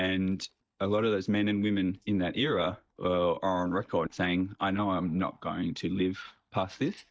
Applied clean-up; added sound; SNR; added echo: neural mask model DeepFilterNet 3.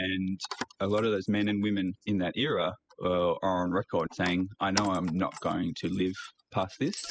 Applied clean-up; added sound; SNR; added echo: classical method spectral subtraction.